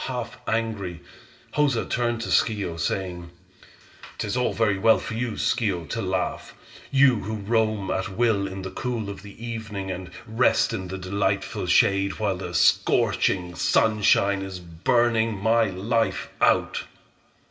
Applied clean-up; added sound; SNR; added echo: none; none; none; reverberation time 0.9 s.